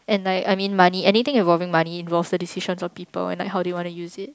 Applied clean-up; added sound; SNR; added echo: none; none; none; none.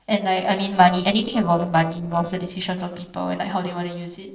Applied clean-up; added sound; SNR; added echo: neural separator model SepFormer DNS4.